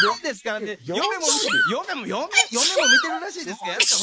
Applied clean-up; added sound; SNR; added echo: neural mask model Resemble Enhance denoiser.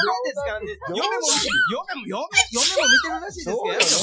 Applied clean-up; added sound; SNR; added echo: classical method Wiener filter.